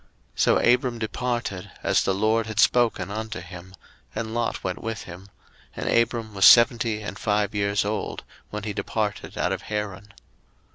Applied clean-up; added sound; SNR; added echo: none; none; none; none.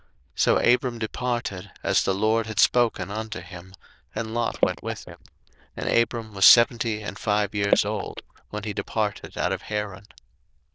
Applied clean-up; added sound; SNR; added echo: neural diffusion model UNIVERSE++.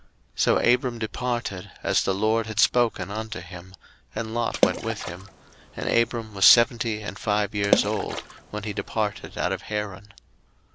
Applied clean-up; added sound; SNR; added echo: none; Water / Splash, splatter; 4 dB; none.